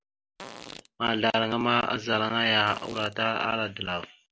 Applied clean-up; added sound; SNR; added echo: none; Fart; 18 dB; none.